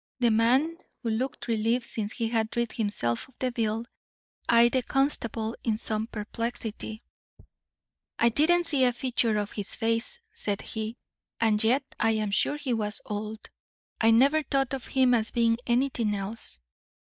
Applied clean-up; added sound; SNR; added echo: neural mask model DeepFilterNet 3.